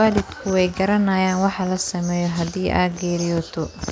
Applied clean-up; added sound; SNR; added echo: none; none; none; none.